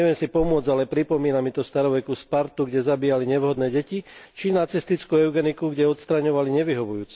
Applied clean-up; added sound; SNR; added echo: none; none; none; none.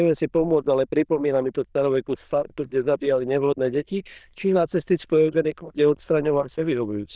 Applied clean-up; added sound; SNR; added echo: neural diffusion model UNIVERSE++.